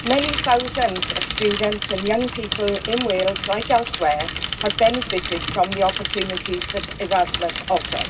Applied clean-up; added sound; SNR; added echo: none; Mechanisms / Bicycle; 4 dB; reverberation time 0.4 s.